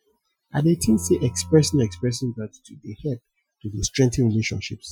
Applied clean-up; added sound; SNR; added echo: classical method Wiener filter.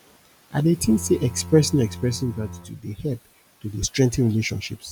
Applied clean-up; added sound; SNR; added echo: none; Bowed string instrument; 14 dB; none.